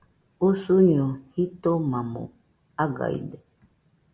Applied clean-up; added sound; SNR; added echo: none; none; none; none.